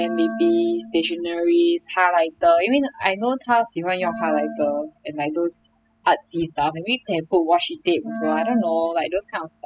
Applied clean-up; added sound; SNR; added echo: classical method spectral subtraction.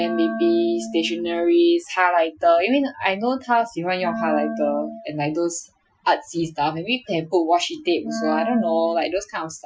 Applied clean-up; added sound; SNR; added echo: classical method Wiener filter.